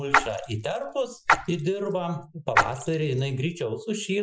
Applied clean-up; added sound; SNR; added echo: classical method Wiener filter.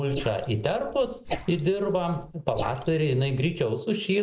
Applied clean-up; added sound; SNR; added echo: neural mask model Resemble Enhance denoiser.